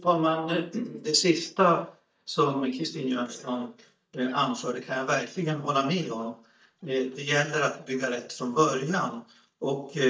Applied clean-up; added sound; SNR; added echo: neural mask model DeepFilterNet 3.